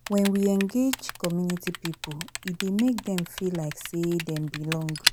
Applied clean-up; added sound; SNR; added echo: none; Typing + Fire; 8 dB; none.